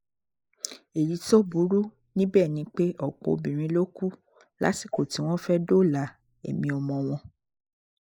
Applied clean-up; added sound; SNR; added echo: neural mask model Resemble Enhance denoiser.